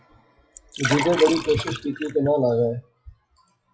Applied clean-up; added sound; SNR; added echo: classical method WPE with log-MMSE.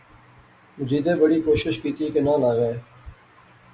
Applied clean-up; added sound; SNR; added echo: none; none; none; none.